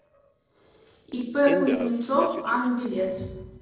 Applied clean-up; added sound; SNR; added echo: neural separator model SepFormer DNS4.